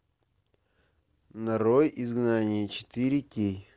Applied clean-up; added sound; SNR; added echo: none; none; none; none.